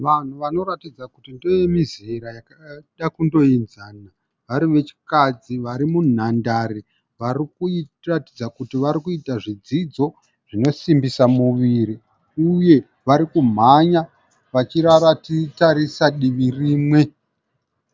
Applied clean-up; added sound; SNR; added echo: none; none; none; none.